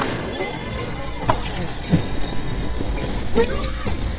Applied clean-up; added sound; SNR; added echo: neural mask model DeepFilterNet 3.